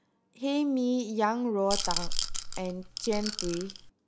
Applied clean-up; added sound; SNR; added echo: none; Rattle / Rattle (instrument); 1 dB; none.